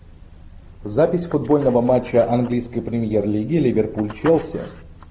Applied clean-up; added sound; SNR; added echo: none; none; none; none.